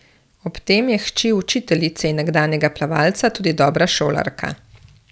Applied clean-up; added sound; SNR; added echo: none; none; none; none.